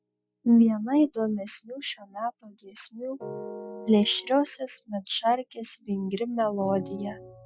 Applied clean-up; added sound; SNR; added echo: classical method Wiener filter.